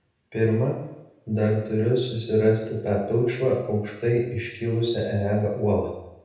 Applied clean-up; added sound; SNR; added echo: none; none; none; reverberation time 0.9 s.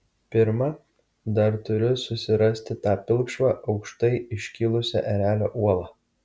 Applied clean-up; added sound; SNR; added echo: none; none; none; none.